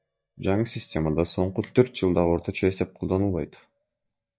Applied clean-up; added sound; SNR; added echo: neural mask model DeepFilterNet 3.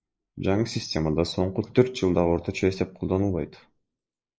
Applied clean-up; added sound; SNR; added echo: neural mask model Resemble Enhance denoiser.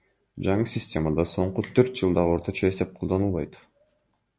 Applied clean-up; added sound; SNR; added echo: none; none; none; none.